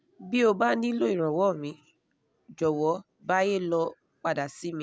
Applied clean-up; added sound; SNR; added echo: none; none; none; none.